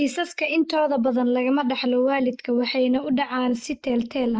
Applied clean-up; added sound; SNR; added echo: neural mask model Resemble Enhance denoiser.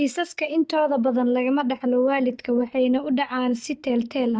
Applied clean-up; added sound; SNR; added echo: neural mask model DeepFilterNet 3.